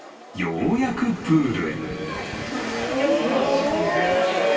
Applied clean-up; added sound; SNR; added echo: none; Wind; 19 dB; reverberation time 2.6 s.